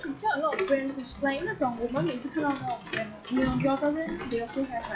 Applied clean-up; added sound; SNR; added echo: classical method log-MMSE.